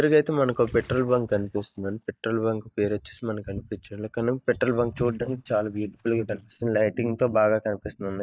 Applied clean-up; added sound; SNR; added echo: neural mask model DeepFilterNet 3.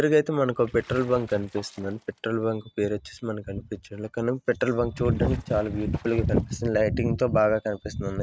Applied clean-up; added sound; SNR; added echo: neural mask model RNNoise.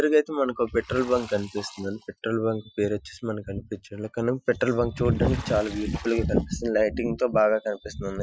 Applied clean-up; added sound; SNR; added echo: classical method Wiener filter.